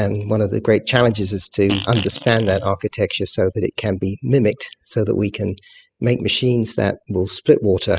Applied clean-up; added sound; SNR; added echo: classical method spectral subtraction.